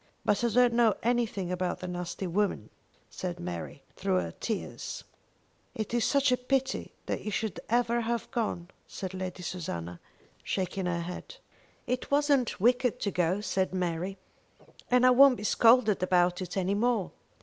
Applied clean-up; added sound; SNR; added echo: none; none; none; none.